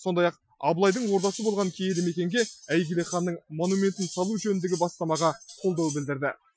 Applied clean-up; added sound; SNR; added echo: classical method Wiener filter.